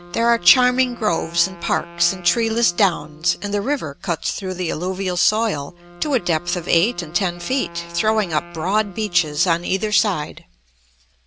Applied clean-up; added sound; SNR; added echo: none; Wind instrument, woodwind instrument; 20 dB; none.